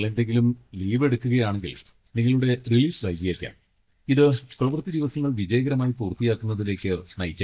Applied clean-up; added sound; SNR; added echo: neural mask model DeepFilterNet 3.